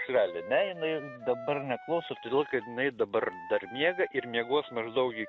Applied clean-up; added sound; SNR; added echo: none; Wind instrument, woodwind instrument; 14 dB; none.